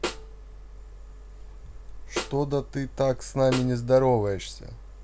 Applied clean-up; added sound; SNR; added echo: none; Snare drum; 11 dB; none.